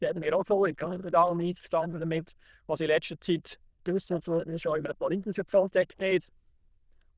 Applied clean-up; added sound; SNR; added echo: neural diffusion model UNIVERSE++.